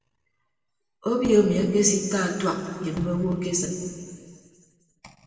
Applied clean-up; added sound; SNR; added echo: none; none; none; reverberation time 2.1 s.